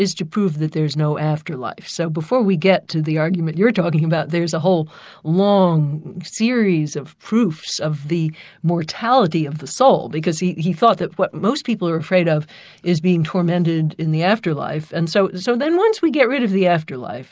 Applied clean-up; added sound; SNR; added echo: none; none; none; none.